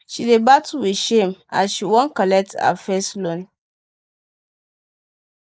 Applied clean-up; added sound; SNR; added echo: neural mask model Resemble Enhance denoiser.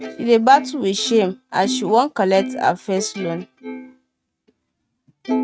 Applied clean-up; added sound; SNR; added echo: neural mask model RNNoise.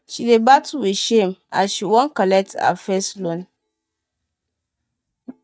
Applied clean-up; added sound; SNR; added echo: neural mask model DeepFilterNet 3.